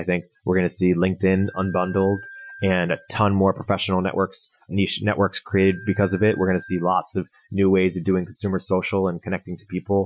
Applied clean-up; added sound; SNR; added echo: classical method Wiener filter.